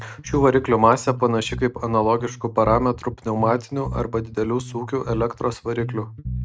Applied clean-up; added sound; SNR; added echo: neural mask model RNNoise.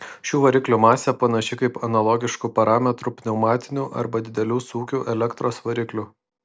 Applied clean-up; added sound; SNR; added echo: none; none; none; none.